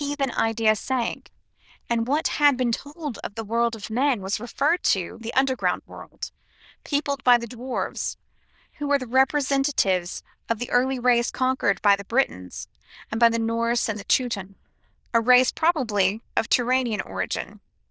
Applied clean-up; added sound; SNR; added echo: neural diffusion model UNIVERSE++.